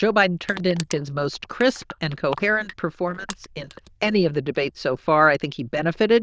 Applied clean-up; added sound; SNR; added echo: neural diffusion model UNIVERSE++.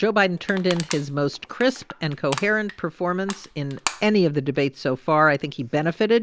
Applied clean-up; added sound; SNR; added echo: none; Crushing; 13 dB; none.